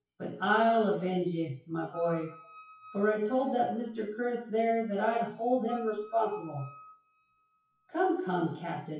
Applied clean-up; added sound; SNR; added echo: classical method WPE with log-MMSE.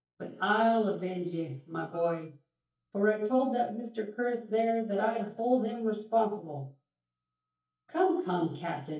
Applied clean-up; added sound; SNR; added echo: neural mask model DeepFilterNet 3.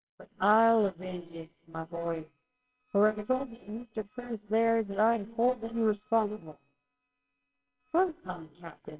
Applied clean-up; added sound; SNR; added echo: neural separator model SepFormer WHAMR!.